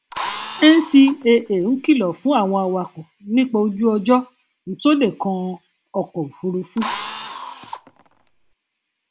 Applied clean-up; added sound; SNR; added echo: none; Drill; 11 dB; none.